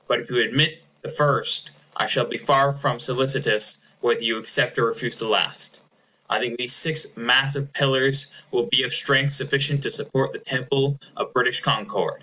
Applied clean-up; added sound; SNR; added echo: none; none; none; none.